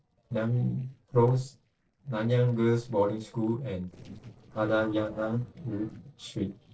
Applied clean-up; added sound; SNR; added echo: neural separator model SepFormer DNS4.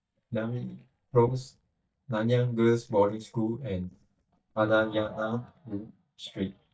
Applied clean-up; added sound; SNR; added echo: neural mask model DeepFilterNet 3.